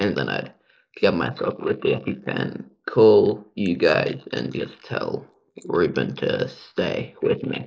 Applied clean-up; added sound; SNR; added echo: neural mask model Resemble Enhance denoiser.